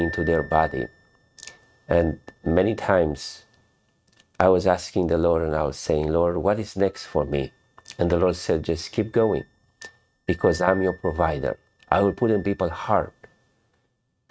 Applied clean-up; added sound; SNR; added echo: neural mask model RNNoise.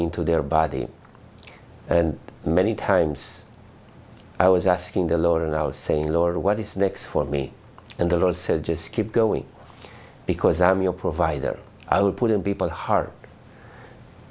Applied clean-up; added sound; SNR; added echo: none; none; none; none.